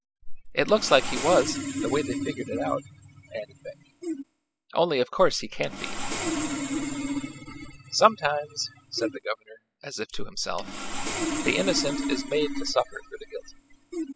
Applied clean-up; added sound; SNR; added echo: classical method spectral subtraction.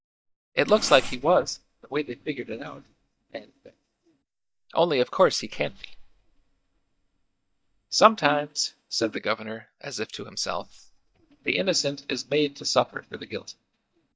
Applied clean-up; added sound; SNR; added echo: neural mask model DeepFilterNet 3.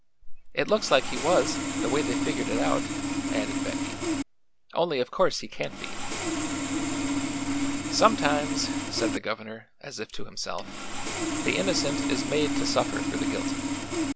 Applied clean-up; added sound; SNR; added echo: none; Sawing; 0 dB; none.